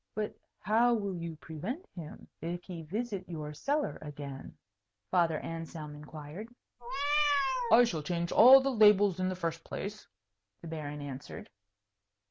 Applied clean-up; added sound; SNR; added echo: none; Meow; 1 dB; none.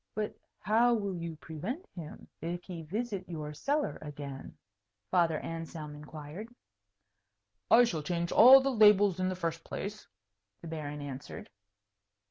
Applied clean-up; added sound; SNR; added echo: none; none; none; none.